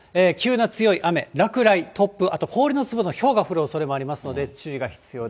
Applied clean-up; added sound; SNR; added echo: none; none; none; none.